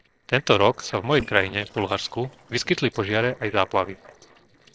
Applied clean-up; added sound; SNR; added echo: neural separator model SepFormer DNS4.